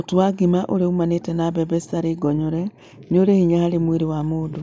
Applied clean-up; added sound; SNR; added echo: none; none; none; none.